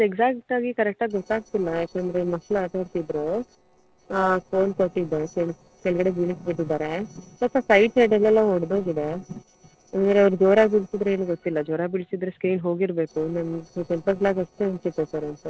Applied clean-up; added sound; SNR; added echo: neural separator model SepFormer DNS4.